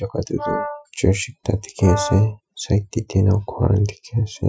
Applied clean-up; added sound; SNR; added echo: classical method Wiener filter.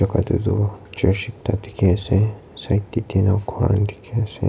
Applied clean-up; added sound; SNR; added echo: none; none; none; none.